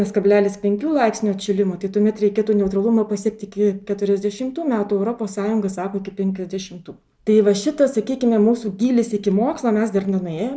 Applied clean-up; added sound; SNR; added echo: none; none; none; none.